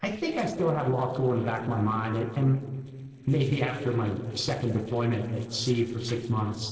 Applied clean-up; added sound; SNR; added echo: neural separator model SepFormer DNS4.